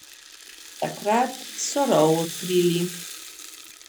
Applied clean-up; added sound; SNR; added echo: none; Rattle (instrument); 13 dB; none.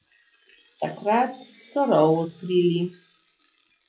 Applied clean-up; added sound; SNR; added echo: classical method log-MMSE.